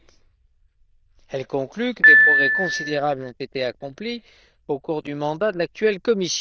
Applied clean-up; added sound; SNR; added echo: neural diffusion model UNIVERSE++.